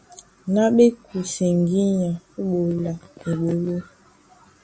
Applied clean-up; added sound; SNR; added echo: none; none; none; none.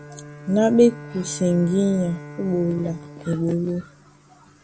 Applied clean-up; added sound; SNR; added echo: none; Bowed string instrument; 17 dB; none.